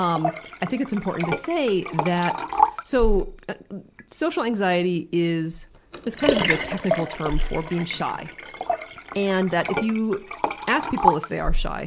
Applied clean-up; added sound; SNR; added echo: none; Liquid; 2 dB; none.